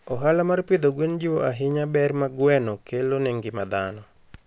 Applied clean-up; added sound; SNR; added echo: none; none; none; none.